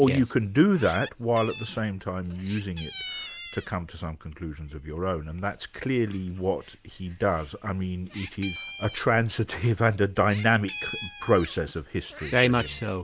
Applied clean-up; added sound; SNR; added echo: none; Meow; 17 dB; none.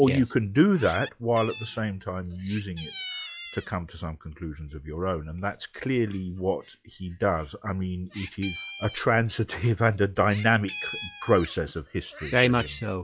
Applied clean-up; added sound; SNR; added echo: classical method log-MMSE.